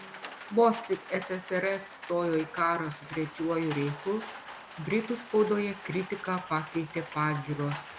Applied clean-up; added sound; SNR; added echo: none; Rain; 14 dB; none.